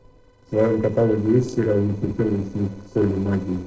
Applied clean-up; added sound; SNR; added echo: neural separator model SepFormer DNS4.